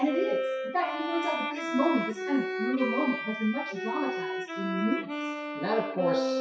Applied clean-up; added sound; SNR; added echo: classical method WPE with log-MMSE.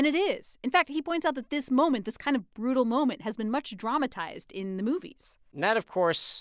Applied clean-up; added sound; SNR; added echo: none; none; none; none.